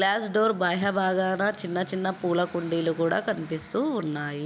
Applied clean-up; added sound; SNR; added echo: none; none; none; none.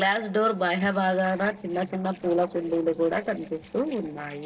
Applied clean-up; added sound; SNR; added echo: neural separator model SepFormer DNS4.